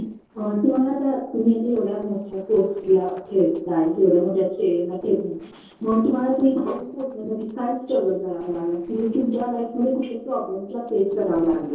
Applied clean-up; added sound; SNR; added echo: neural separator model SepFormer DNS4.